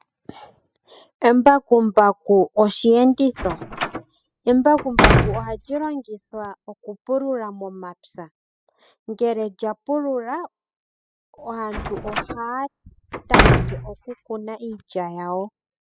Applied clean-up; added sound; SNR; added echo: classical method spectral subtraction.